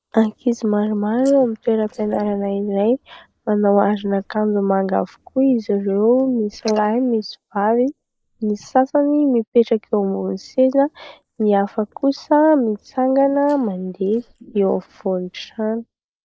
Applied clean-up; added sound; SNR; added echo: neural mask model Resemble Enhance denoiser.